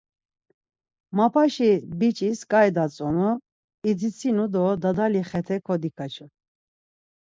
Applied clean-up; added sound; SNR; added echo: neural mask model Resemble Enhance denoiser.